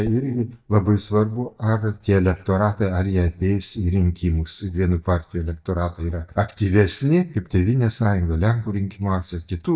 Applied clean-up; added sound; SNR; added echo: neural mask model DeepFilterNet 3.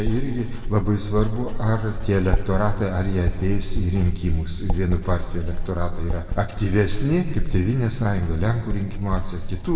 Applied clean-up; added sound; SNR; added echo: none; Writing; 1 dB; reverberation time 1.8 s.